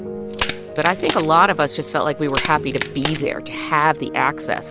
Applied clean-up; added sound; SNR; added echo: none; Crack; 7 dB; none.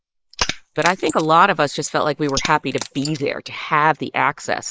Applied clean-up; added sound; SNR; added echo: neural mask model Resemble Enhance denoiser.